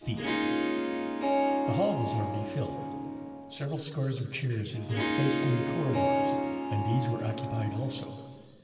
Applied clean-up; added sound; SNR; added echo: none; Harp; -2 dB; reverberation time 2.1 s.